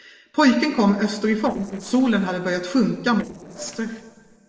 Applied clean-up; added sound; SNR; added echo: neural separator model SepFormer DNS4.